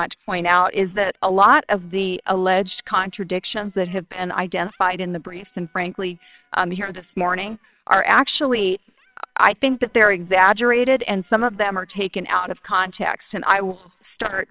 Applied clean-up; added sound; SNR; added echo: neural separator model SepFormer WHAMR!.